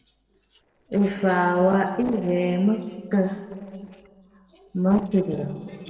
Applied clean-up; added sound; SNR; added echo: neural separator model SepFormer DNS4.